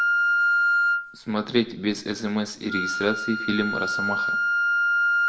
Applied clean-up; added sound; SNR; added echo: none; Wind instrument, woodwind instrument; -4 dB; reverberation time 0.5 s.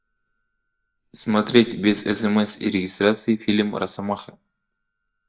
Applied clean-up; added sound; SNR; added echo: neural mask model DeepFilterNet 3.